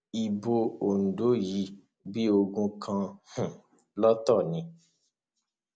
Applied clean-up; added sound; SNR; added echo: none; none; none; none.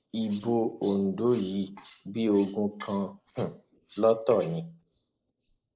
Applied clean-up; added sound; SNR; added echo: neural mask model Resemble Enhance denoiser.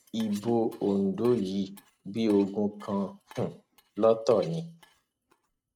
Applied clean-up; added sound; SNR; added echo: neural mask model RNNoise.